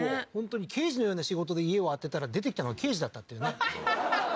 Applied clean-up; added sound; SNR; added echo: none; none; none; none.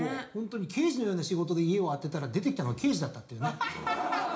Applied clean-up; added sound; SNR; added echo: none; none; none; reverberation time 0.4 s.